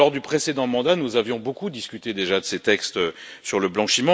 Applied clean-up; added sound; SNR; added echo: none; none; none; none.